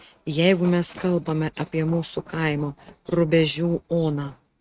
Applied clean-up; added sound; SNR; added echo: neural mask model RNNoise.